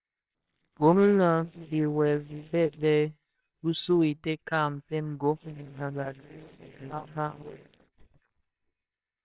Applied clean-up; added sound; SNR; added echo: neural separator model SepFormer WHAMR!.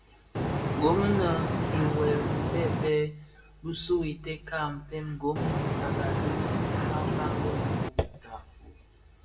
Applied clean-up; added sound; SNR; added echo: none; Boat, Water vehicle; -3 dB; reverberation time 0.6 s.